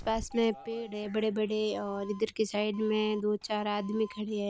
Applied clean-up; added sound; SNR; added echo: none; Doorbell; 19 dB; none.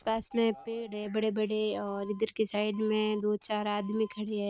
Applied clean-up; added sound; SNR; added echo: neural mask model RNNoise.